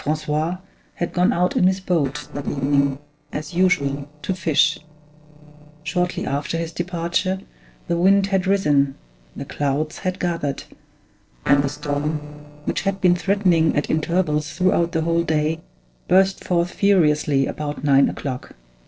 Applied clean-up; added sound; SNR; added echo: neural separator model SepFormer DNS4.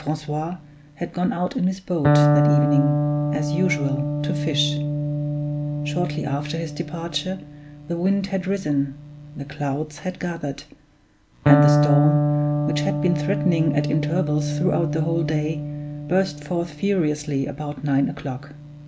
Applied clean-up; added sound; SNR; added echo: none; Electric guitar; -1 dB; none.